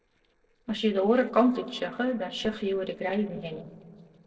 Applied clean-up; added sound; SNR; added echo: neural separator model SepFormer DNS4.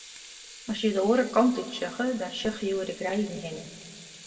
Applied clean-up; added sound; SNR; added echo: none; Sink (filling or washing) / Water tap, faucet; 18 dB; reverberation time 1.4 s.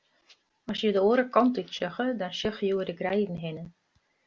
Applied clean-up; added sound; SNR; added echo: none; none; none; none.